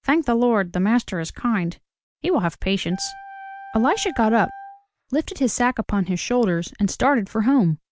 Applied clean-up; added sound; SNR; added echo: none; Wind instrument, woodwind instrument; 18 dB; none.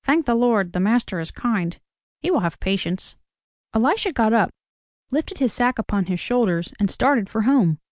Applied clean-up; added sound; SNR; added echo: none; none; none; none.